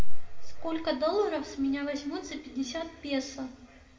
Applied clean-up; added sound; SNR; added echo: none; none; none; reverberation time 0.8 s.